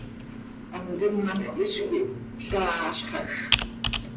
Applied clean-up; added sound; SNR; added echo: none; Computer keyboard; 3 dB; reverberation time 0.5 s.